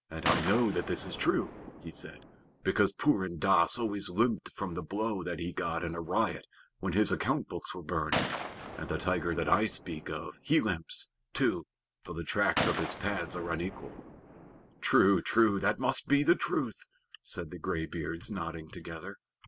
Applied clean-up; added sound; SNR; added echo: none; Gunshot, gunfire; 8 dB; none.